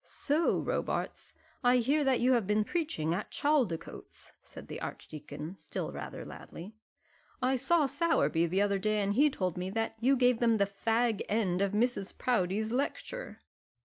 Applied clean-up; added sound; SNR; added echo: none; none; none; none.